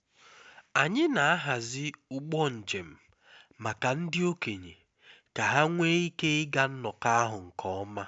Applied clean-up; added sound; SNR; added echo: none; none; none; none.